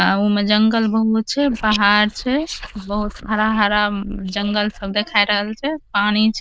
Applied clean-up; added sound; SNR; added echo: neural diffusion model UNIVERSE++.